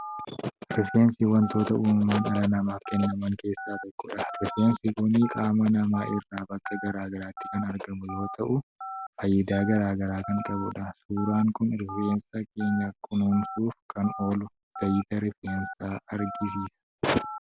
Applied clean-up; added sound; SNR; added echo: none; Telephone; 13 dB; none.